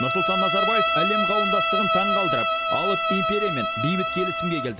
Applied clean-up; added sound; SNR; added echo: none; Bowed string instrument; -4 dB; none.